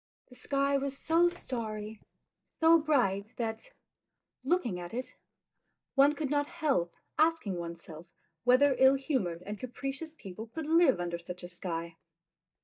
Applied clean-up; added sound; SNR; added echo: neural mask model DeepFilterNet 3.